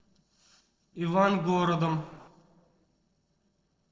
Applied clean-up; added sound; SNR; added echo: neural separator model SepFormer DNS4.